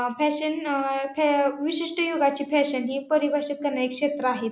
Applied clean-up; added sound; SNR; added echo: none; none; none; none.